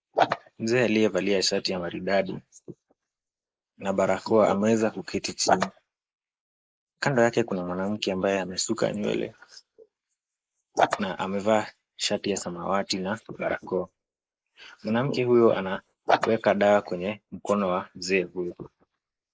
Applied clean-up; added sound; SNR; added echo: neural mask model Resemble Enhance denoiser.